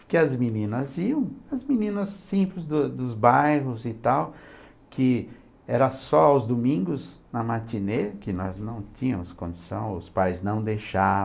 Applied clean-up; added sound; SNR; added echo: none; none; none; none.